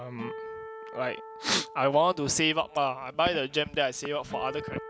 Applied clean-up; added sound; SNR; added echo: none; Acoustic guitar; 14 dB; none.